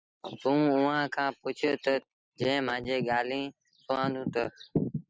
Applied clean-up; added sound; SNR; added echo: neural mask model Resemble Enhance denoiser.